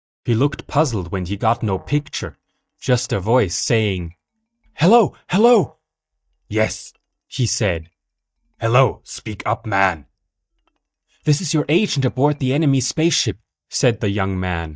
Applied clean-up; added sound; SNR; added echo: neural mask model DeepFilterNet 3.